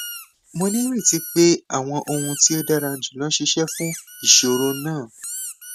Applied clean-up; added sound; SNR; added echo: none; Squeak; 13 dB; none.